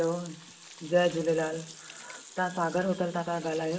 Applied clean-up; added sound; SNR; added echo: none; Sink (filling or washing) / Water tap, faucet; 18 dB; reverberation time 0.7 s.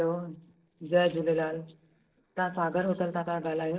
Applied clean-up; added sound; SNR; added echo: neural separator model SepFormer DNS4.